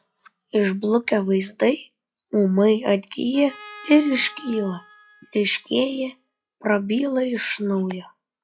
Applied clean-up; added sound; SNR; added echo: classical method log-MMSE.